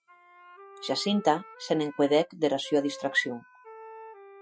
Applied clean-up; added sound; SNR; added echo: classical method Wiener filter.